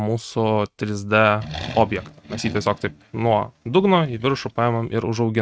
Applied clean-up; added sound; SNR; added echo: neural mask model RNNoise.